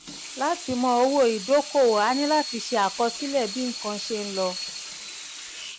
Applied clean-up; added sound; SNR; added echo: none; Sink (filling or washing) / Water tap, faucet; 10 dB; none.